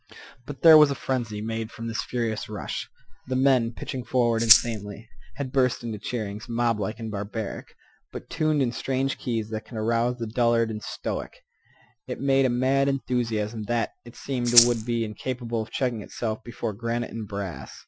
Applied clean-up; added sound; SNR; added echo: classical method Wiener filter.